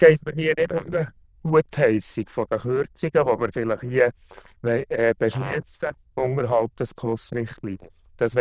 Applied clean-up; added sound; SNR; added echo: neural diffusion model UNIVERSE++.